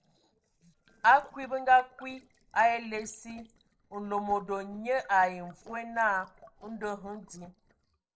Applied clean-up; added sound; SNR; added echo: neural separator model SepFormer DNS4.